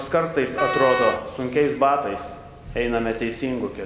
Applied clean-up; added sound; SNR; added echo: none; Wind instrument, woodwind instrument; 5 dB; none.